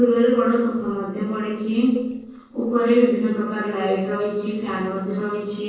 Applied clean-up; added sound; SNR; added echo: neural separator model SepFormer DNS4.